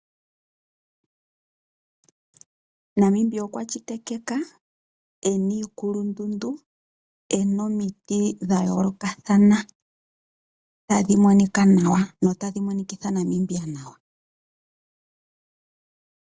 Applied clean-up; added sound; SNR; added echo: none; none; none; none.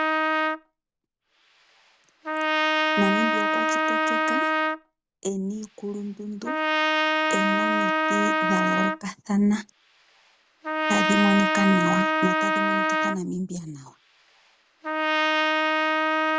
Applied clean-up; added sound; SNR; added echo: none; Trumpet; -4 dB; none.